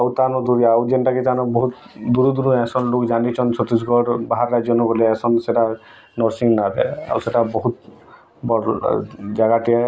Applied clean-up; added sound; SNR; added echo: none; none; none; none.